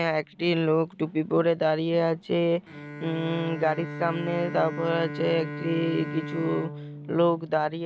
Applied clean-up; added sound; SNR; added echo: none; Bowed string instrument; 12 dB; none.